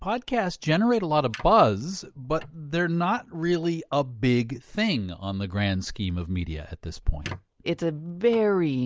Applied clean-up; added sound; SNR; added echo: neural mask model Resemble Enhance denoiser.